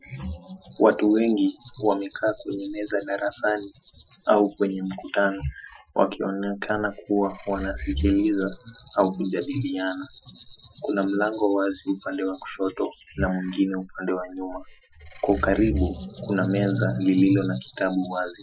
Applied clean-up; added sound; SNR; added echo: classical method Wiener filter.